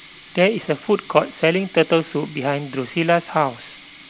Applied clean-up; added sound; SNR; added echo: none; Sink (filling or washing); 15 dB; none.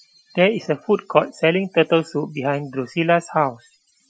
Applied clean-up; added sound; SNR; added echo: classical method Wiener filter.